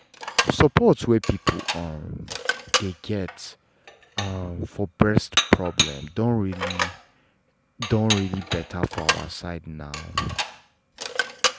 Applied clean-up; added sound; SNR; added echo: none; Dishes, pots, and pans; 4 dB; none.